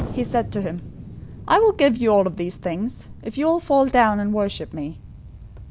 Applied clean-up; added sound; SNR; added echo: none; Explosion; 15 dB; none.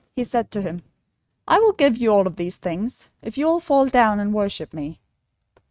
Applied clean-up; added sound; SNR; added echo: neural mask model RNNoise.